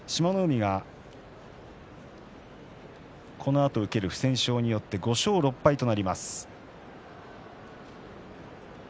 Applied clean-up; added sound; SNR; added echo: none; none; none; none.